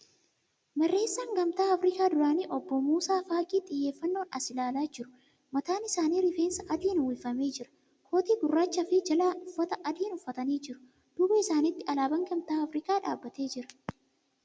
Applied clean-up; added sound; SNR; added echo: none; none; none; none.